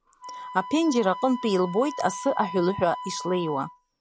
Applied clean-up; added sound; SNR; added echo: none; Wind instrument, woodwind instrument; 12 dB; none.